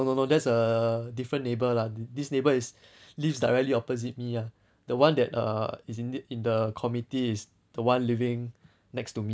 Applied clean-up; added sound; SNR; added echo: none; none; none; none.